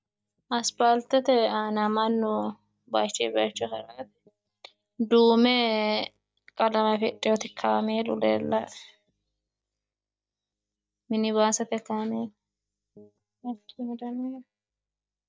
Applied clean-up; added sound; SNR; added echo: neural mask model DeepFilterNet 3.